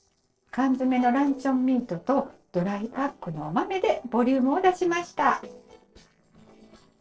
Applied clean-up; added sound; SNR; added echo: neural separator model SepFormer DNS4.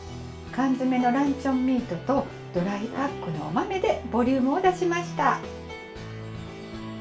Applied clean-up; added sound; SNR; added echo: none; Brass instrument; 19 dB; reverberation time 0.3 s.